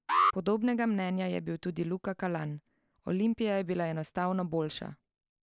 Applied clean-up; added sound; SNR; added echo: neural mask model Resemble Enhance denoiser.